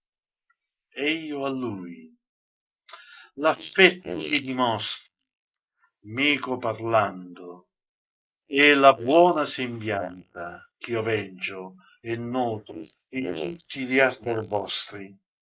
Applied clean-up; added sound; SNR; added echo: neural mask model Resemble Enhance denoiser.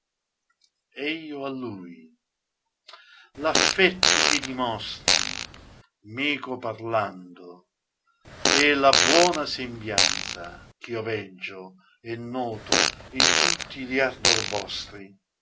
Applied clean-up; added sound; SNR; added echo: none; Fart; -4 dB; none.